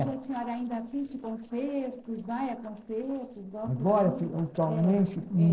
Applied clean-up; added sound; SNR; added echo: neural separator model SepFormer DNS4.